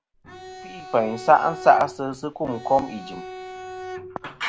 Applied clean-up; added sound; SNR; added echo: none; Bowed string instrument; 14 dB; none.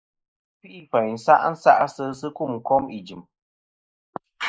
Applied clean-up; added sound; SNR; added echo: neural mask model Resemble Enhance denoiser.